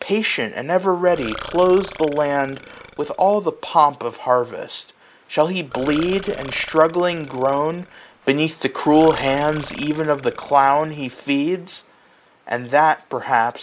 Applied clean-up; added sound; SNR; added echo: none; Burping, eructation; 17 dB; none.